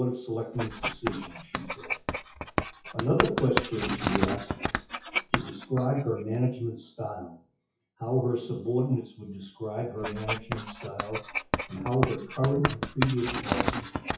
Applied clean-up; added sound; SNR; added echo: classical method WPE with log-MMSE.